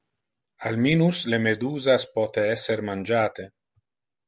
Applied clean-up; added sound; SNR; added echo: none; none; none; none.